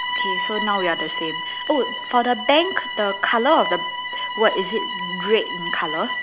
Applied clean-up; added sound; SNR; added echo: none; Bowed string instrument; 5 dB; none.